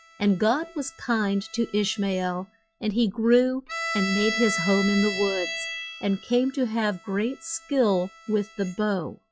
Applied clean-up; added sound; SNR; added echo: classical method log-MMSE.